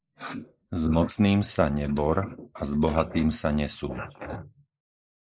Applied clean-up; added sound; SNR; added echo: neural mask model Resemble Enhance denoiser.